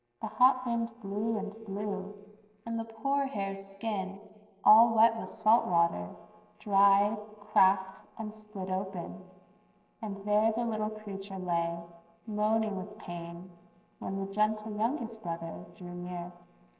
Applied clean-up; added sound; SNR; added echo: neural separator model SepFormer DNS4.